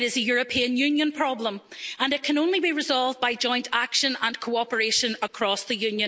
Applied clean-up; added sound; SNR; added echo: none; none; none; none.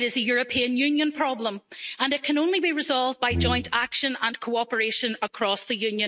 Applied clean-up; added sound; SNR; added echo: neural mask model RNNoise.